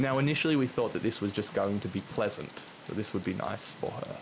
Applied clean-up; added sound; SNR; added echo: none; Tick; 15 dB; none.